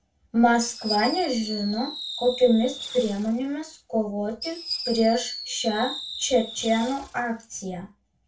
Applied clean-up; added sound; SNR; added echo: none; Fireworks; 11 dB; reverberation time 0.2 s.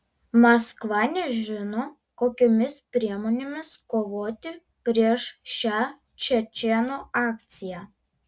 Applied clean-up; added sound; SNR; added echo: none; none; none; none.